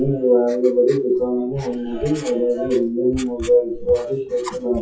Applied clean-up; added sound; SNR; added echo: classical method WPE with log-MMSE.